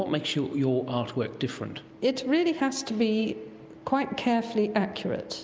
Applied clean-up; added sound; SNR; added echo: none; none; none; none.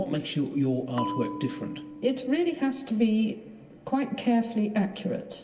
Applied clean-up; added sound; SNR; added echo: none; Bell; 11 dB; reverberation time 0.2 s.